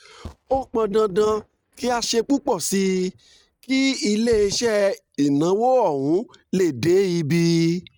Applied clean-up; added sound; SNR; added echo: neural mask model RNNoise.